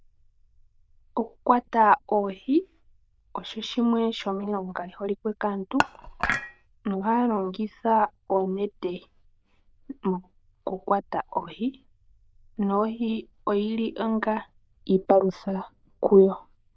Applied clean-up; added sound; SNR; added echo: neural diffusion model UNIVERSE++.